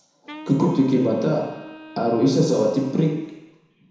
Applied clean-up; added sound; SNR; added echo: none; Wind instrument, woodwind instrument; 20 dB; reverberation time 1.0 s.